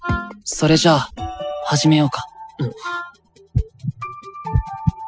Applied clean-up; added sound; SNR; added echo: classical method spectral subtraction.